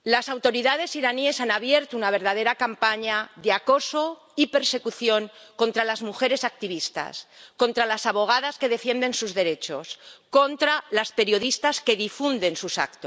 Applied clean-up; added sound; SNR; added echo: none; none; none; none.